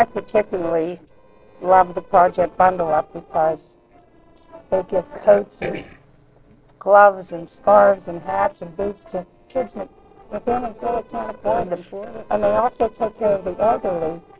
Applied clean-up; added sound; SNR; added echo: neural separator model SepFormer DNS4.